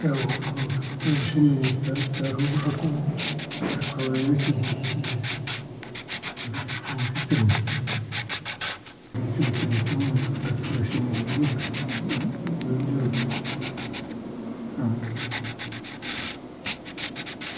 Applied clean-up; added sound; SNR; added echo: none; Writing; 3 dB; reverberation time 2.0 s.